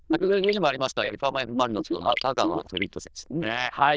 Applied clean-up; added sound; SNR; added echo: neural diffusion model UNIVERSE++.